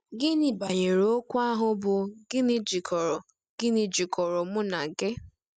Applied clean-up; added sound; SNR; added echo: none; none; none; none.